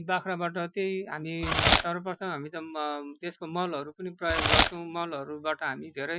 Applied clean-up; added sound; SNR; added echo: classical method Wiener filter.